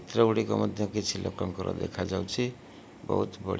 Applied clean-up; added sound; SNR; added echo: none; none; none; none.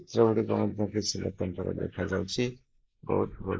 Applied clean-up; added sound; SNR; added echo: neural mask model Resemble Enhance denoiser.